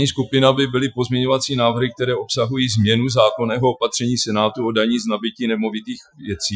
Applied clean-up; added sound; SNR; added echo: classical method Wiener filter.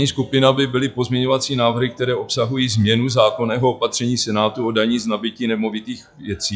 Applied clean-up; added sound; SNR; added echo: classical method log-MMSE.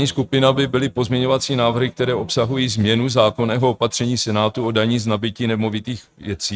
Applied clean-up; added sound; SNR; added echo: neural mask model RNNoise.